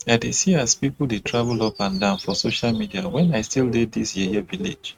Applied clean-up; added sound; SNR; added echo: neural mask model RNNoise.